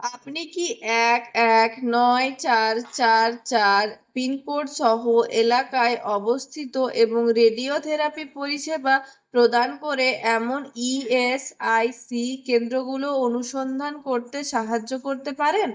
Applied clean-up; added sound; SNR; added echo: neural mask model DeepFilterNet 3.